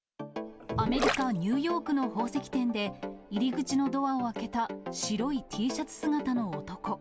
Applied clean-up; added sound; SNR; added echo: none; Gurgling; 2 dB; none.